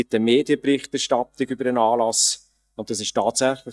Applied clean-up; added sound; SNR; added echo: neural mask model DeepFilterNet 3.